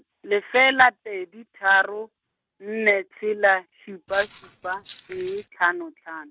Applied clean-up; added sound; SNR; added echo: neural mask model RNNoise.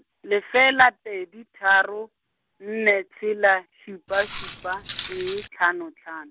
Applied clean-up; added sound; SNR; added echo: none; Walk, footsteps; 12 dB; none.